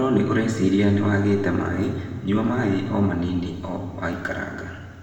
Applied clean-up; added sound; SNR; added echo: none; none; none; reverberation time 1.5 s.